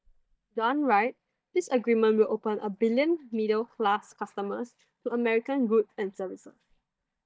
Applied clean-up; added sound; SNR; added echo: neural mask model DeepFilterNet 3.